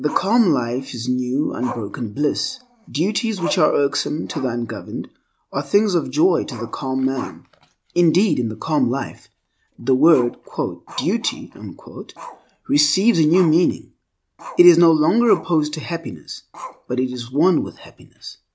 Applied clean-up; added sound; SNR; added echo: none; Growling; 20 dB; none.